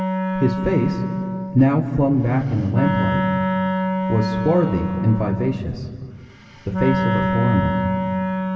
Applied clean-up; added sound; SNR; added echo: none; Wind instrument, woodwind instrument; 2 dB; reverberation time 2.6 s.